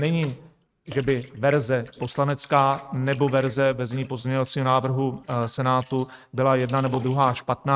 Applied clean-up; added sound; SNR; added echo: neural mask model RNNoise.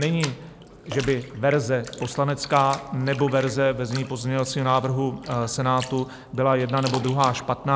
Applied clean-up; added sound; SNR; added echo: none; Bathtub (filling or washing); 16 dB; none.